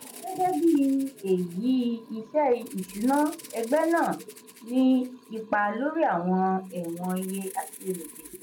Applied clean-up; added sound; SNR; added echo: none; Liquid + Rattle (instrument); 20 dB; none.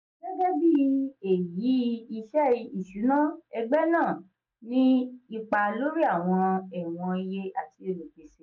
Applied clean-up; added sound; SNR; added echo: none; none; none; none.